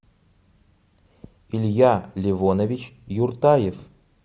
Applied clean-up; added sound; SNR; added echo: none; none; none; none.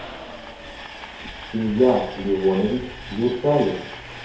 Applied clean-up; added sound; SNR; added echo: none; Train; 13 dB; reverberation time 2.3 s.